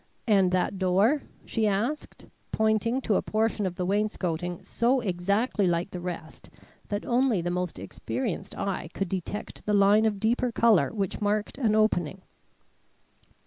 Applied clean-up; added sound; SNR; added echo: none; none; none; none.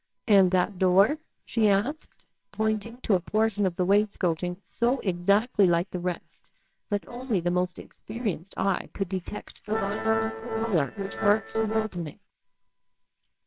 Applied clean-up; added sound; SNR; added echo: neural separator model SepFormer WHAMR!.